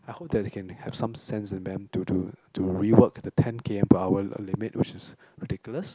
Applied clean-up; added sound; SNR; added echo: none; none; none; none.